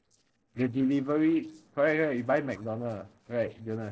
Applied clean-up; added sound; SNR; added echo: neural separator model SepFormer DNS4.